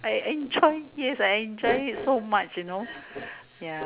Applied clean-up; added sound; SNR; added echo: none; none; none; none.